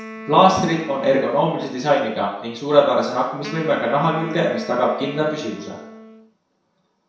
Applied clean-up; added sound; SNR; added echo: none; Wind instrument, woodwind instrument; 17 dB; reverberation time 0.7 s.